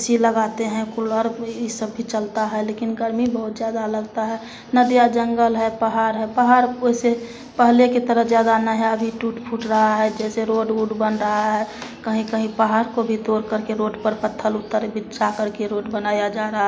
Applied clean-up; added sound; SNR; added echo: none; none; none; none.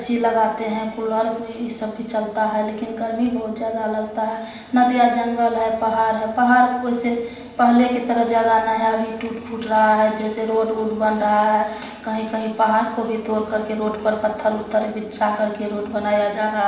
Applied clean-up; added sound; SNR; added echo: none; none; none; reverberation time 1.0 s.